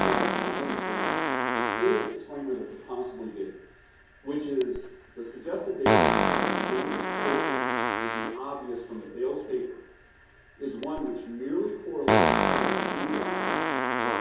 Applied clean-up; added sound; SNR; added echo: none; Fart; -4 dB; reverberation time 2.4 s.